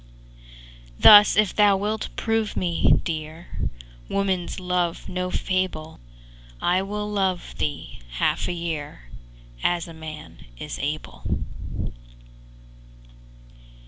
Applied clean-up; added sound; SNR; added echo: none; none; none; none.